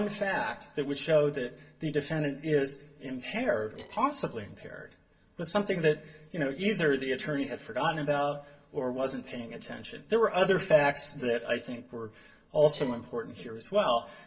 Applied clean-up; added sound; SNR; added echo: neural separator model SepFormer DNS4.